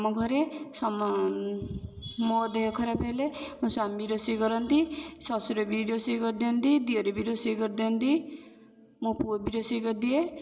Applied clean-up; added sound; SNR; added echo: none; none; none; reverberation time 1.8 s.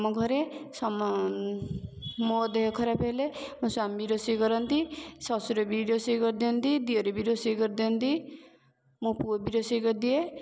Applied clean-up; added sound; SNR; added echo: none; none; none; none.